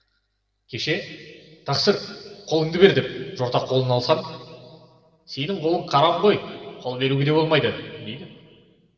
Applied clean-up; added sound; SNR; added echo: none; none; none; reverberation time 2.0 s.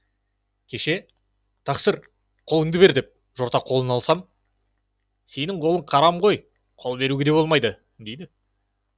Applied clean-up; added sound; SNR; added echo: none; none; none; none.